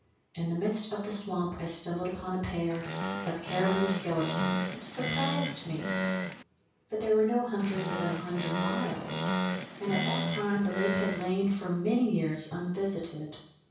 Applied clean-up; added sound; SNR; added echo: none; Animal; 1 dB; reverberation time 0.6 s.